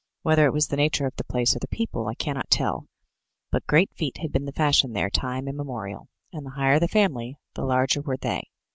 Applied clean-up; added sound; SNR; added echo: none; none; none; none.